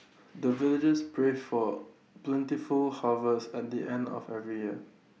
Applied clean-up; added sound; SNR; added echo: none; none; none; none.